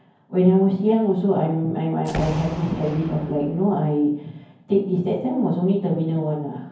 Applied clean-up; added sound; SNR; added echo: none; Boom; 13 dB; reverberation time 0.9 s.